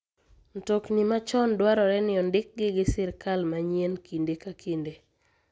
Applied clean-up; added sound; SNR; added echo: none; none; none; none.